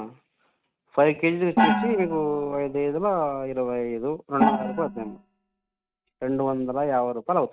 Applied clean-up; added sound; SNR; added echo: neural mask model RNNoise.